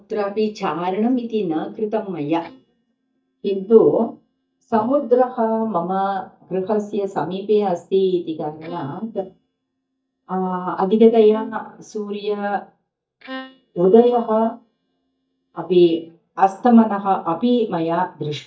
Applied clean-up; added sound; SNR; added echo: neural mask model DeepFilterNet 3.